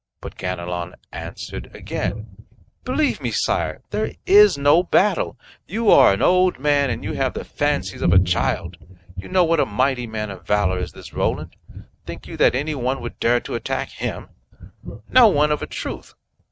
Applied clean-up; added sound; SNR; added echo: neural mask model RNNoise.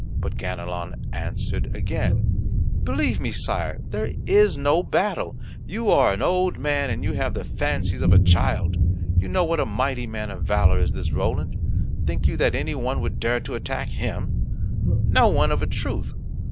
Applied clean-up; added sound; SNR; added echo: none; Thunder; -3 dB; none.